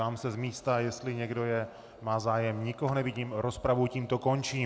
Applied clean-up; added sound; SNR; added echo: none; none; none; none.